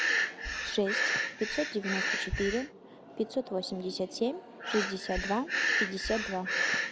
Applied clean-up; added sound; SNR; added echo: none; Breathing; -1 dB; none.